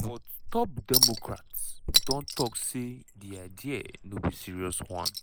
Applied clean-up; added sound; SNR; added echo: neural mask model Resemble Enhance denoiser.